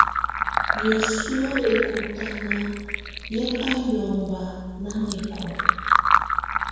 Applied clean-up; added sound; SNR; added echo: none; Fill (with liquid); -2 dB; reverberation time 1.2 s.